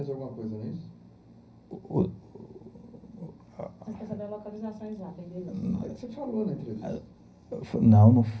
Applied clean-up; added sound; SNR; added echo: none; none; none; reverberation time 0.5 s.